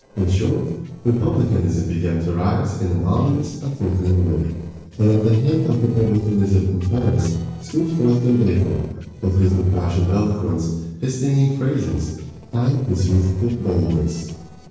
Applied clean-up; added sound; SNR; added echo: neural separator model SepFormer DNS4.